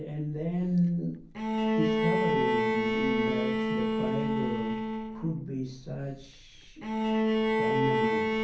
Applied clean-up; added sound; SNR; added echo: none; Bowed string instrument; -4 dB; reverberation time 0.6 s.